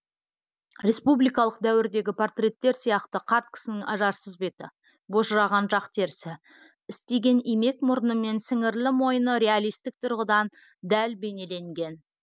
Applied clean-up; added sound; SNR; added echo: none; none; none; none.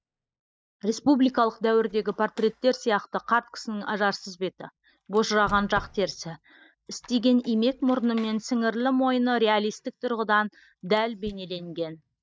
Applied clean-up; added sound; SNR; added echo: neural mask model DeepFilterNet 3.